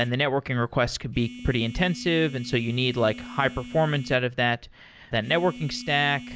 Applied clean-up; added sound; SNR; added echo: none; Telephone; 16 dB; none.